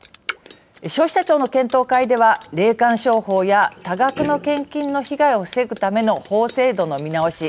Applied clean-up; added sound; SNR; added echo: none; Drip; 19 dB; none.